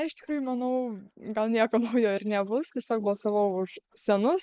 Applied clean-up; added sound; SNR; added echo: neural mask model Resemble Enhance denoiser.